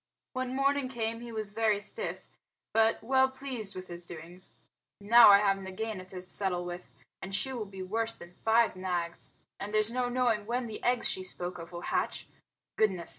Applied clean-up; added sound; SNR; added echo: none; none; none; none.